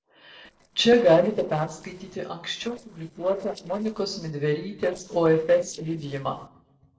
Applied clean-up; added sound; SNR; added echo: neural separator model SepFormer DNS4.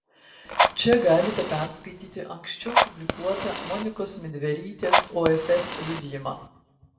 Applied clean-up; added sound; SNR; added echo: none; Fire; 0 dB; reverberation time 0.6 s.